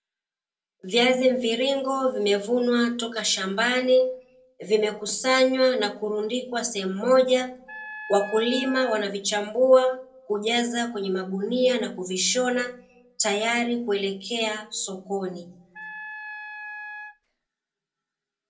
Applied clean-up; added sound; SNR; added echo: none; Wind instrument, woodwind instrument; 14 dB; reverberation time 0.2 s.